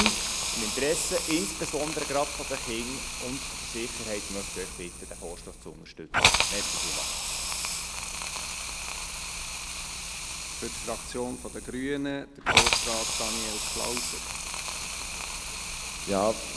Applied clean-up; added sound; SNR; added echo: none; Hiss; -4 dB; none.